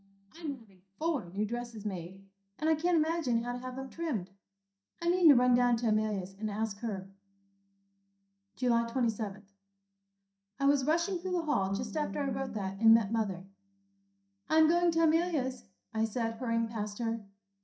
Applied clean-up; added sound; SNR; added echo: neural mask model DeepFilterNet 3.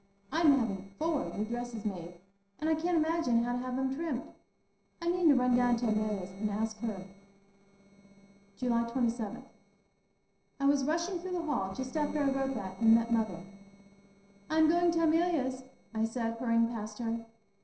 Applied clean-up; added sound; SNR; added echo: neural separator model SepFormer DNS4.